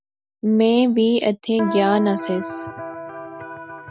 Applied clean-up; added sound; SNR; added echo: none; Electric guitar; 9 dB; none.